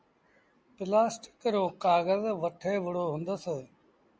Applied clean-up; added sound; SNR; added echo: none; none; none; none.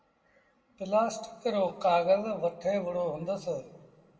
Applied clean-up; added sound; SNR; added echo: none; none; none; reverberation time 1.2 s.